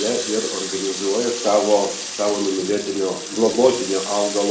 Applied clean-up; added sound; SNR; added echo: none; Water tap, faucet; 8 dB; reverberation time 0.5 s.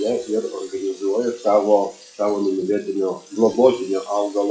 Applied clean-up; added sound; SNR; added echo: classical method WPE with log-MMSE.